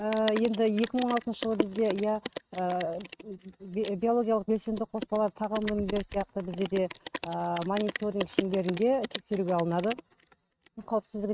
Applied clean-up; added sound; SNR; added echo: neural mask model RNNoise.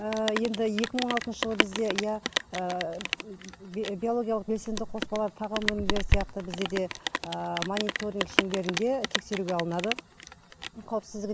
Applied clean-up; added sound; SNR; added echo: none; Rain; 2 dB; none.